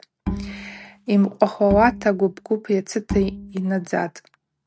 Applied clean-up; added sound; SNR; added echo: none; Bowed string instrument; 10 dB; none.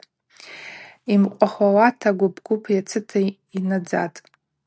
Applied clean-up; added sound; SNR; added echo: none; none; none; none.